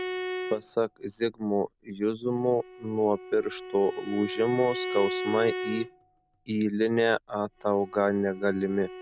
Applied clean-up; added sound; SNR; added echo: none; Bowed string instrument; 10 dB; none.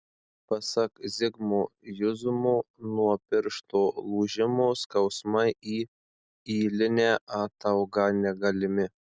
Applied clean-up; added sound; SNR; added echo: none; none; none; none.